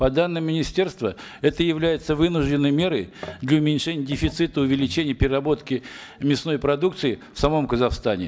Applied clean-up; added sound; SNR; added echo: none; none; none; none.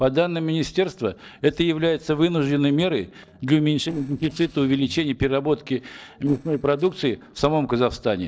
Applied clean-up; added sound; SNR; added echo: neural separator model SepFormer DNS4.